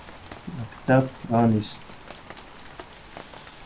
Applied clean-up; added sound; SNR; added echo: none; Rain; 16 dB; none.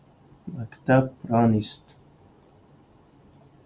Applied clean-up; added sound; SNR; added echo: none; none; none; none.